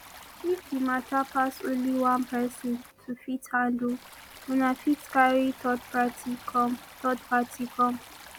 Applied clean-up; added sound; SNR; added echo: none; Stream; 19 dB; none.